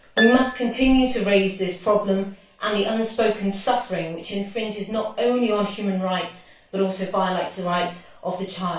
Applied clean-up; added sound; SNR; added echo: none; Harp; 10 dB; reverberation time 0.3 s.